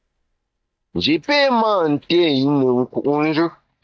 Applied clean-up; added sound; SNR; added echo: neural mask model DeepFilterNet 3.